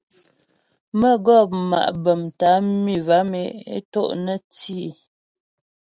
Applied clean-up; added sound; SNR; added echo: none; none; none; none.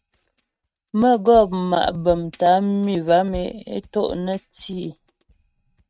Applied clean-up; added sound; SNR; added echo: neural mask model RNNoise.